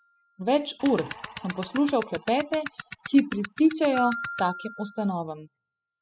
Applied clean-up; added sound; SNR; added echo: classical method spectral subtraction.